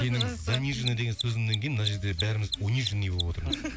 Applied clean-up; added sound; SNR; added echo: none; Mechanisms; 9 dB; none.